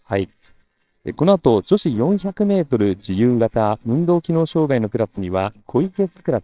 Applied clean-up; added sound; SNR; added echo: neural separator model SepFormer WHAMR!.